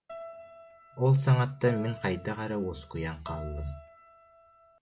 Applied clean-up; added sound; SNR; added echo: none; Keyboard (musical); 18 dB; none.